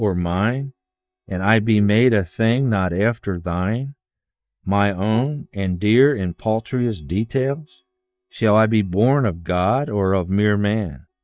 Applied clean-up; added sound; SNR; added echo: neural mask model DeepFilterNet 3.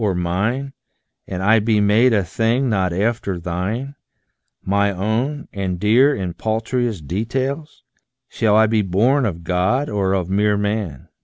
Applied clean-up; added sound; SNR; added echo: none; none; none; none.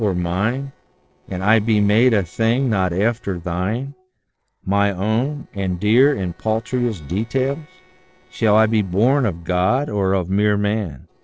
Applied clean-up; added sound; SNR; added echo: neural separator model SepFormer DNS4.